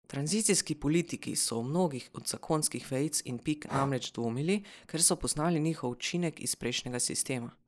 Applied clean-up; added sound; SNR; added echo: neural mask model Resemble Enhance denoiser.